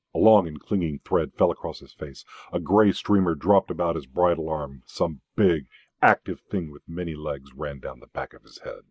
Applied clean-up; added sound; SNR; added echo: neural mask model Resemble Enhance denoiser.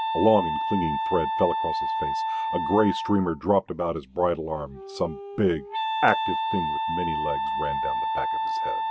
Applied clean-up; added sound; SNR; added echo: none; Wind instrument, woodwind instrument; 2 dB; none.